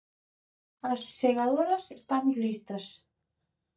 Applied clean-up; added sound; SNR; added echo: neural mask model DeepFilterNet 3.